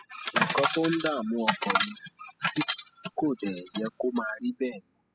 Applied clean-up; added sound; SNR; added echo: classical method spectral subtraction.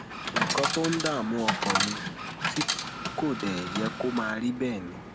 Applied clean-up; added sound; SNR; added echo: none; Coin (dropping) / Chatter; 0 dB; none.